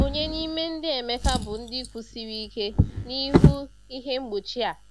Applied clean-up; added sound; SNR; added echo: none; Drawer open or close; -4 dB; none.